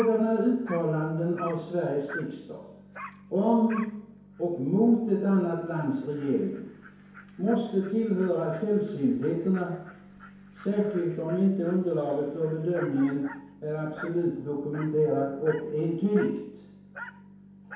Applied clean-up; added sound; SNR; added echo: none; Dog; 19 dB; reverberation time 1.0 s.